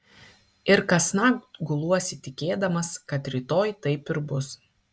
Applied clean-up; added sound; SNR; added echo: none; none; none; none.